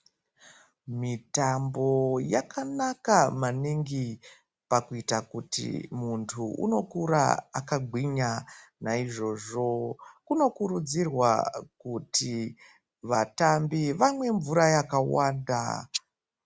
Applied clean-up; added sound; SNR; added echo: none; none; none; none.